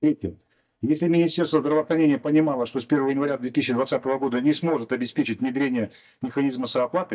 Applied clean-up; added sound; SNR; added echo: neural mask model DeepFilterNet 3.